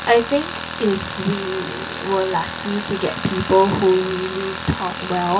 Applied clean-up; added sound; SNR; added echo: none; Tools; 7 dB; reverberation time 0.2 s.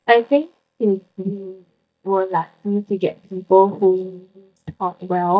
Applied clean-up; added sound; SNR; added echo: neural mask model DeepFilterNet 3.